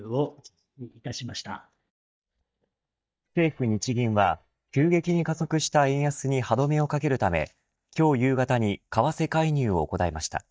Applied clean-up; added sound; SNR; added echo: neural mask model DeepFilterNet 3.